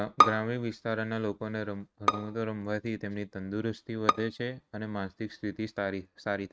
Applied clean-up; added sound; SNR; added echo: neural mask model RNNoise.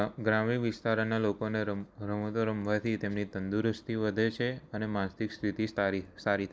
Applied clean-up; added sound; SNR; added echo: none; none; none; none.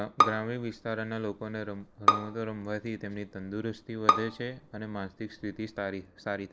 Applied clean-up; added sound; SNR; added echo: none; Bowed string instrument; -3 dB; none.